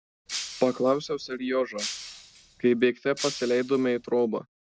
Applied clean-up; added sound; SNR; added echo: none; Shatter; 12 dB; none.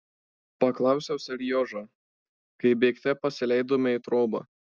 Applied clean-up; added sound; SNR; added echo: none; none; none; none.